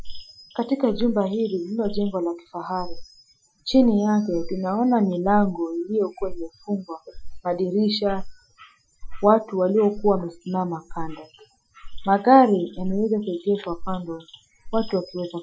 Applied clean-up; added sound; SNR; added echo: classical method Wiener filter.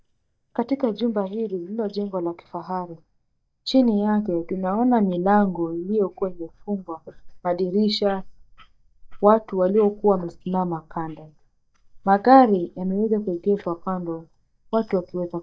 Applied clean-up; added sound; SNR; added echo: neural mask model DeepFilterNet 3.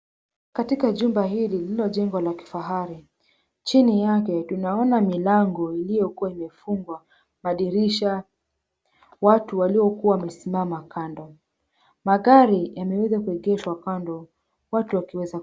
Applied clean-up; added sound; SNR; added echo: none; none; none; none.